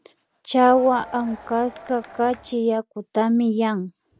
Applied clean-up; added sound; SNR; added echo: none; Crowd; 19 dB; none.